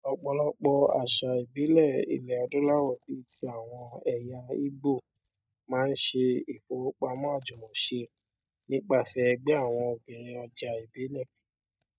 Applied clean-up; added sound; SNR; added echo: neural mask model DeepFilterNet 3.